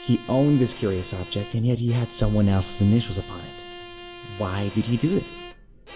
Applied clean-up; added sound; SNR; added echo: none; Bowed string instrument; 17 dB; reverberation time 1.1 s.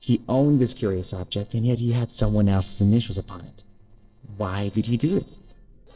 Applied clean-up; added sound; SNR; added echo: neural separator model SepFormer DNS4.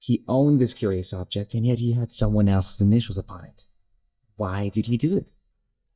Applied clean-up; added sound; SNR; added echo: neural mask model DeepFilterNet 3.